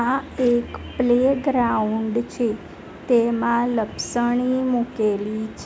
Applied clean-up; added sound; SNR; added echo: none; none; none; none.